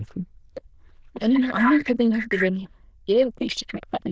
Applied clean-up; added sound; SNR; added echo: neural diffusion model UNIVERSE++.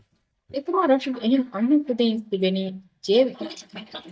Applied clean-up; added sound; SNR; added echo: neural mask model DeepFilterNet 3.